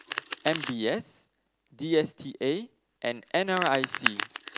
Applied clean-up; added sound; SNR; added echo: none; Domestic sounds, home sounds; 6 dB; none.